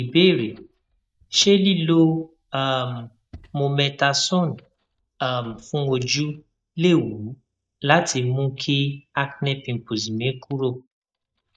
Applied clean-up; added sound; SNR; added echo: neural mask model DeepFilterNet 3.